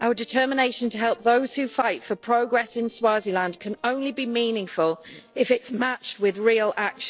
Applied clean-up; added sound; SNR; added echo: neural separator model SepFormer DNS4.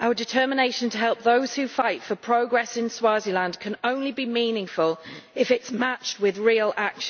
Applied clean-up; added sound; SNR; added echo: none; none; none; none.